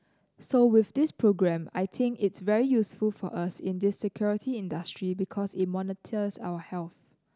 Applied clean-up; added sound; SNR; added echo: none; none; none; none.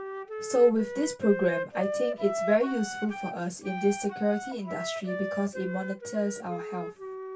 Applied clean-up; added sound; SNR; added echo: none; Wind instrument, woodwind instrument; 7 dB; reverberation time 0.1 s.